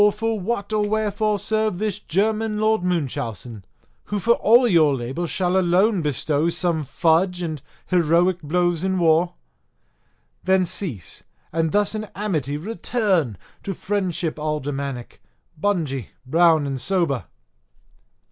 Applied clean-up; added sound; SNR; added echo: none; none; none; none.